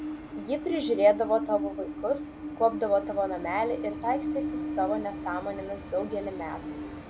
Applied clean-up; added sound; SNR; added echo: none; Train; 6 dB; none.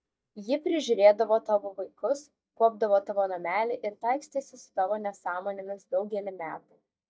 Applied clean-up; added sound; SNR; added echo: neural mask model DeepFilterNet 3.